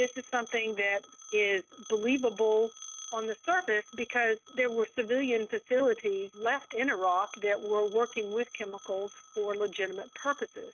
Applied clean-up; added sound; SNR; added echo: neural mask model RNNoise.